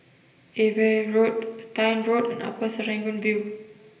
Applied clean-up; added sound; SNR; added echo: none; none; none; reverberation time 1.4 s.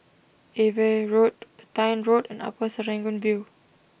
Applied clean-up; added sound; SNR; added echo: none; none; none; none.